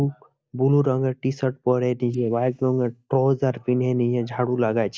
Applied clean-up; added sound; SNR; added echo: neural mask model DeepFilterNet 3.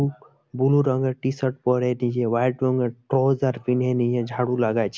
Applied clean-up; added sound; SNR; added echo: none; none; none; none.